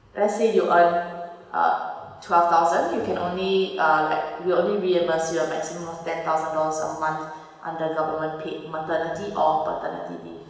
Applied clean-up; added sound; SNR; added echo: none; none; none; reverberation time 1.1 s.